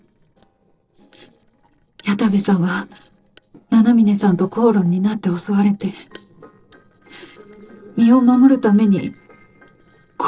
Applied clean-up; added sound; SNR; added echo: neural separator model SepFormer DNS4.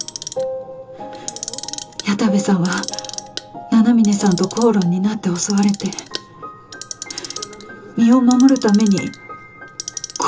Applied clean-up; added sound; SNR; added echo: none; Clock; 15 dB; reverberation time 0.2 s.